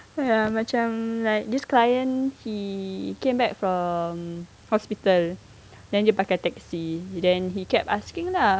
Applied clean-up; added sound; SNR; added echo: none; none; none; none.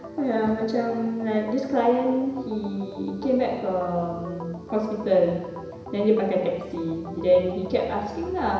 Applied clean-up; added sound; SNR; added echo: none; Organ; 13 dB; reverberation time 1.0 s.